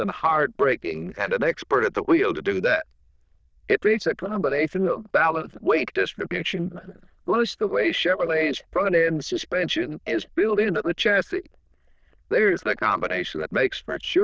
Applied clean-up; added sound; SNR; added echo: neural diffusion model UNIVERSE++.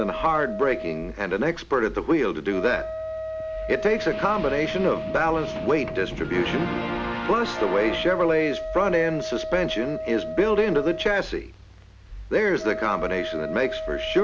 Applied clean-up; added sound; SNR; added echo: none; Wind instrument, woodwind instrument; 9 dB; none.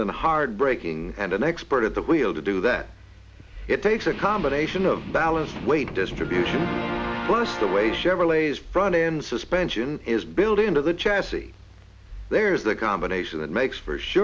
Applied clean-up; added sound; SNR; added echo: none; none; none; none.